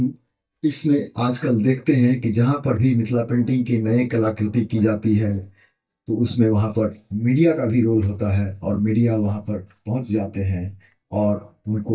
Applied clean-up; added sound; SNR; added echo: neural mask model DeepFilterNet 3.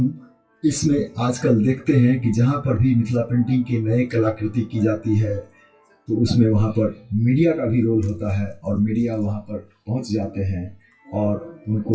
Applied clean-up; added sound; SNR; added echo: classical method WPE with log-MMSE.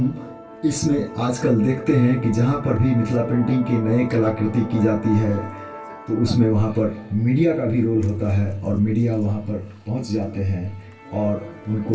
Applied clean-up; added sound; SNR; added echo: none; Musical instrument; 17 dB; reverberation time 0.2 s.